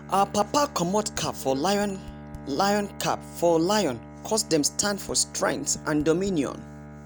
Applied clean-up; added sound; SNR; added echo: none; Bowed string instrument + Dishes, pots, and pans; 15 dB; none.